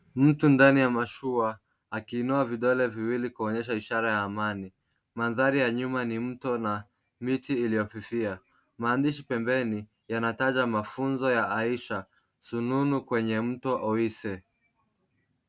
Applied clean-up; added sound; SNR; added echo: none; none; none; none.